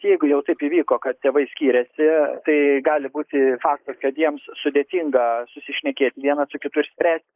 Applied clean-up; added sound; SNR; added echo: neural mask model Resemble Enhance denoiser.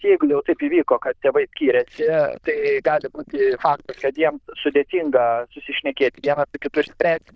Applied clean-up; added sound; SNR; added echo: neural diffusion model UNIVERSE++.